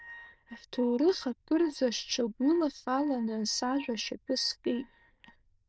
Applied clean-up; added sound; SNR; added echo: neural diffusion model UNIVERSE++.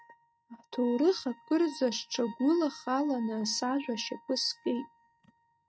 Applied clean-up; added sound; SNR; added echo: neural mask model RNNoise.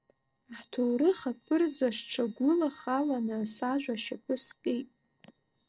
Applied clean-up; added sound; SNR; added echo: neural separator model SepFormer DNS4.